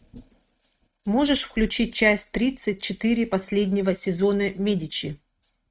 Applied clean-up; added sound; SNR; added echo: neural mask model RNNoise.